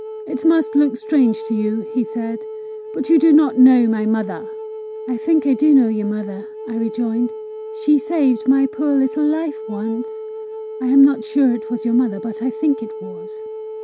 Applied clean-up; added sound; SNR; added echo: none; Wind instrument, woodwind instrument; 11 dB; none.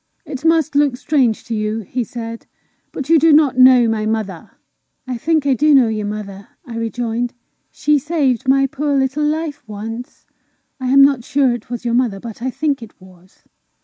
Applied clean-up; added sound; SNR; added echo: neural mask model Resemble Enhance denoiser.